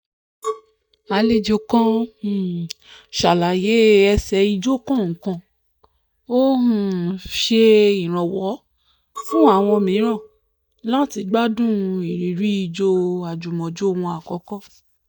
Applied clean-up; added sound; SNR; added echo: neural mask model DeepFilterNet 3.